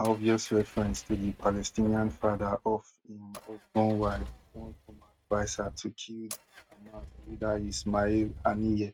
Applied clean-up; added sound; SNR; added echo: neural mask model RNNoise.